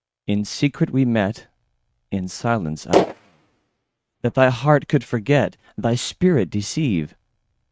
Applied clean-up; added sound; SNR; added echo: neural mask model RNNoise.